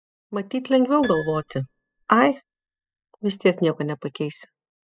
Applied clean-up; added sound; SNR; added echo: classical method spectral subtraction.